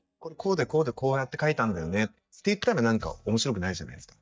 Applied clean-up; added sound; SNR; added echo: neural mask model DeepFilterNet 3.